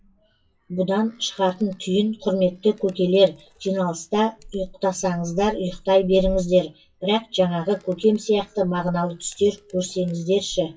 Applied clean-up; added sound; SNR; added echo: classical method WPE with log-MMSE.